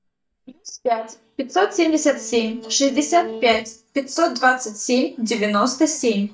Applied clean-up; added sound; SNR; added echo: neural mask model DeepFilterNet 3.